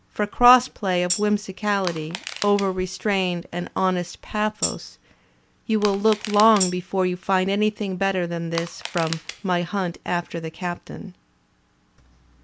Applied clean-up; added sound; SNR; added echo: none; Tambourine + Crushing; 10 dB; none.